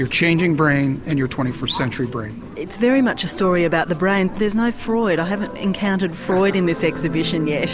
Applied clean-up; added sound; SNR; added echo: none; Livestock, farm animals, working animals; 20 dB; none.